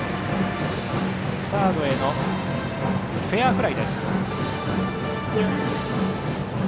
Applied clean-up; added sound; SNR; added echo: none; none; none; none.